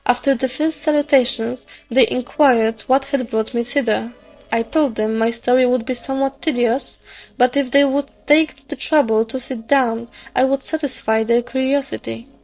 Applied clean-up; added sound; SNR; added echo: neural separator model SepFormer DNS4.